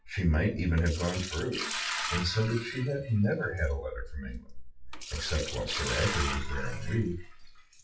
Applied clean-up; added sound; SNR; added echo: classical method WPE with log-MMSE.